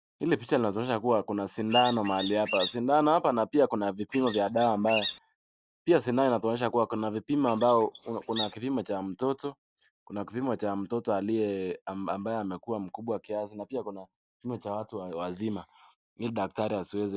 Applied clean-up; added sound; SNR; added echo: neural mask model Resemble Enhance denoiser.